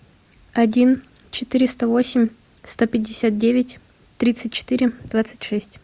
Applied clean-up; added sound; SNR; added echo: none; none; none; none.